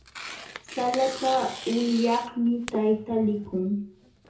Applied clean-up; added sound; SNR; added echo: none; Tearing; 13 dB; reverberation time 0.6 s.